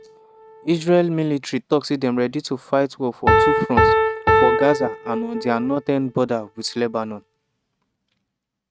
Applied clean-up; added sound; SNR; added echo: neural mask model RNNoise.